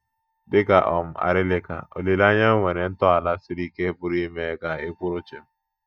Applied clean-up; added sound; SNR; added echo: neural mask model DeepFilterNet 3.